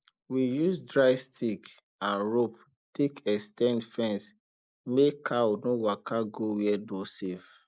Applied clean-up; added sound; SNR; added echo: neural mask model Resemble Enhance denoiser.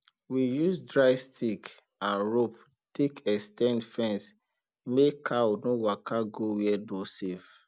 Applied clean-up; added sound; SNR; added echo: none; none; none; none.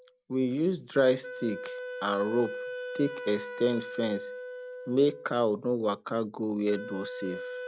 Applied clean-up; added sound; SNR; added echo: none; Wind instrument, woodwind instrument; 10 dB; none.